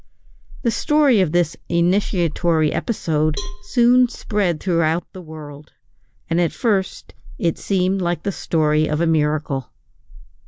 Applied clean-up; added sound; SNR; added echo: none; Cowbell; 20 dB; none.